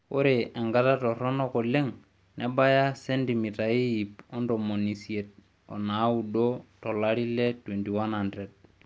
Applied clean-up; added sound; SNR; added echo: none; none; none; none.